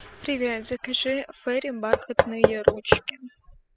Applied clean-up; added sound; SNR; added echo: classical method spectral subtraction.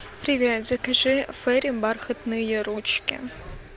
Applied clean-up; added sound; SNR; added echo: none; none; none; none.